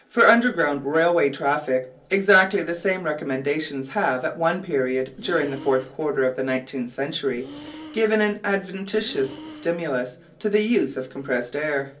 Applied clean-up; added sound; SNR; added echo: none; Breathing; 18 dB; reverberation time 0.3 s.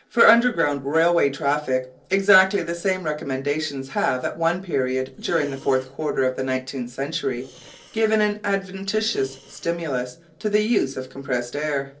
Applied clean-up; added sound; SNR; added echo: neural separator model SepFormer DNS4.